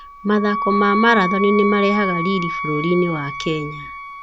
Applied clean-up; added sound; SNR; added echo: none; Wind instrument, woodwind instrument; 5 dB; none.